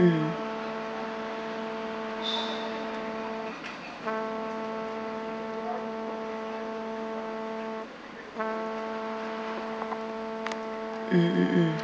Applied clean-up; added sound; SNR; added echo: none; Trumpet; 2 dB; none.